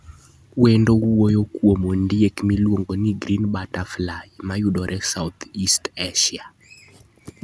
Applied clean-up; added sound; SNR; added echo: none; none; none; none.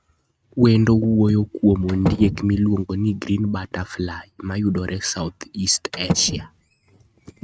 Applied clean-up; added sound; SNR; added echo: neural mask model RNNoise.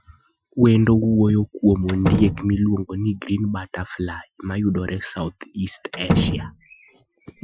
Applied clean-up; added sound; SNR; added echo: classical method Wiener filter.